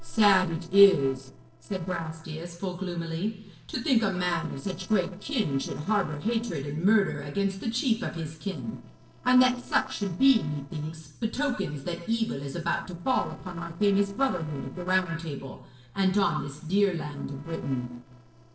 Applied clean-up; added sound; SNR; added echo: neural separator model SepFormer DNS4.